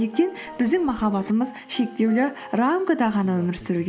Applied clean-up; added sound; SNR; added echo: none; none; none; none.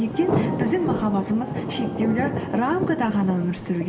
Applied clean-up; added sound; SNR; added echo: none; Thunder; 3 dB; reverberation time 0.6 s.